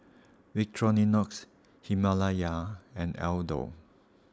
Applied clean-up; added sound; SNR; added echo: none; none; none; none.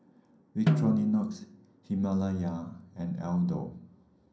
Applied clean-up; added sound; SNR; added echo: none; Snare drum; 1 dB; reverberation time 0.6 s.